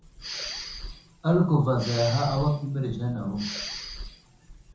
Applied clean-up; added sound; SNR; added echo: none; Respiratory sounds; 11 dB; reverberation time 0.6 s.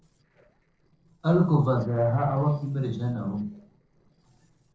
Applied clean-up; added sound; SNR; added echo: neural separator model SepFormer DNS4.